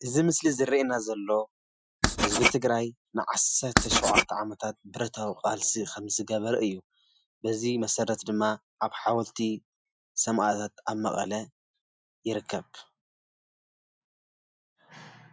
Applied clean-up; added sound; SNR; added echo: classical method Wiener filter.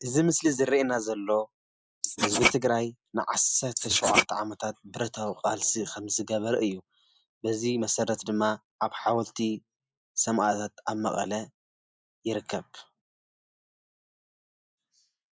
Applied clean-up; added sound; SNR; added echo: neural mask model Resemble Enhance denoiser.